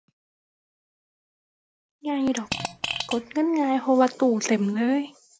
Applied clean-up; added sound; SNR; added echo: none; Fart; 6 dB; none.